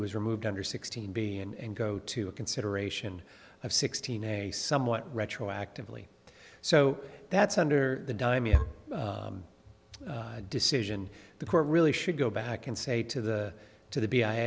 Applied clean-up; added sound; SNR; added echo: none; none; none; none.